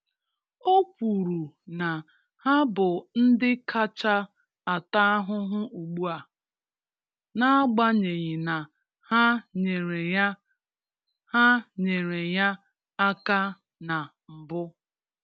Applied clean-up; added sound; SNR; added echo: none; none; none; none.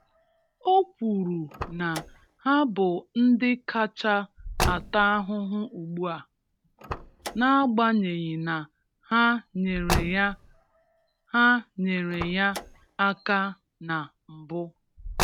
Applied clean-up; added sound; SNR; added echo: none; Car; 10 dB; none.